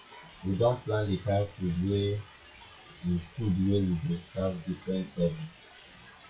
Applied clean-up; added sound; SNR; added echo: classical method WPE with log-MMSE.